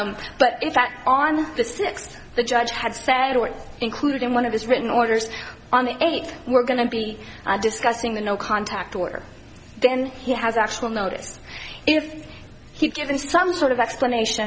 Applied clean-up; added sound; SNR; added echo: none; none; none; none.